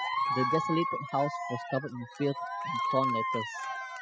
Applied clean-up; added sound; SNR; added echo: classical method spectral subtraction.